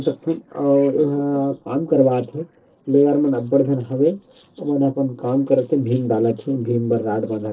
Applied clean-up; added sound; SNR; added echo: neural separator model SepFormer DNS4.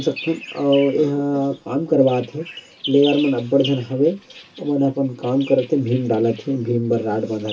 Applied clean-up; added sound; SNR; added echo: none; Bird vocalization, bird call, bird song; 17 dB; reverberation time 0.2 s.